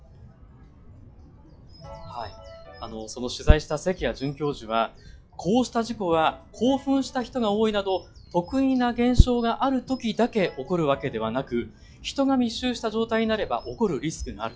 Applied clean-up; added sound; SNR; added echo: classical method log-MMSE.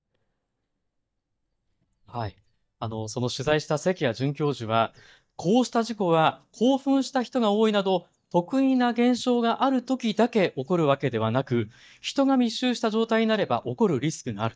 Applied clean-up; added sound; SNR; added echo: neural mask model DeepFilterNet 3.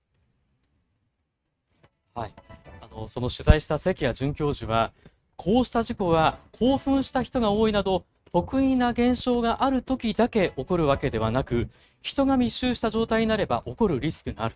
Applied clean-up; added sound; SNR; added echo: neural mask model RNNoise.